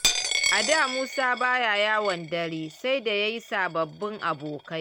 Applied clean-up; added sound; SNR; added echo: none; Coin (dropping); 5 dB; none.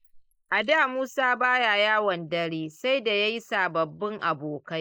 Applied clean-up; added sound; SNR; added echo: neural mask model Resemble Enhance denoiser.